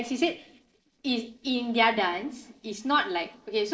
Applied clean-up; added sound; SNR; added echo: neural separator model SepFormer DNS4.